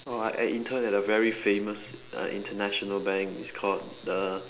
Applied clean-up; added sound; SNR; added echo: none; none; none; none.